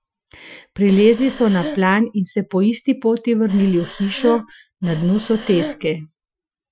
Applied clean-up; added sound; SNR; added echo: classical method Wiener filter.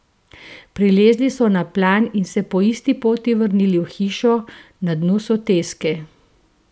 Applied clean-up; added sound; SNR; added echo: none; none; none; none.